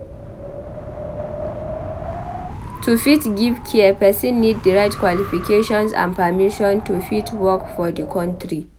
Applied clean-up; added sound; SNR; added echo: none; Wind; 12 dB; none.